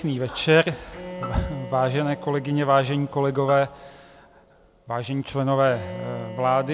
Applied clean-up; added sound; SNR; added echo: none; Bowed string instrument + Bowed string instrument; 15 dB; none.